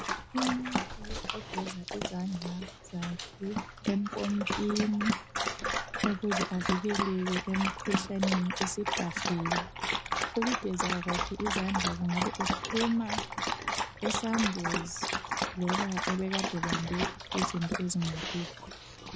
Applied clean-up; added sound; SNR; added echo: none; Dog; 0 dB; none.